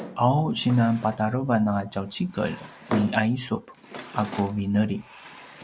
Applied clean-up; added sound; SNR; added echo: none; Drawer open or close; 13 dB; none.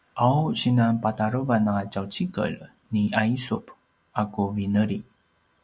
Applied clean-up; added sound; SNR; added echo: none; none; none; none.